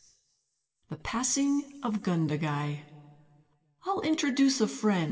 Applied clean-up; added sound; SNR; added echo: none; none; none; reverberation time 1.3 s.